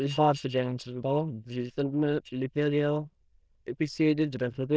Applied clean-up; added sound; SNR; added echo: neural diffusion model UNIVERSE++.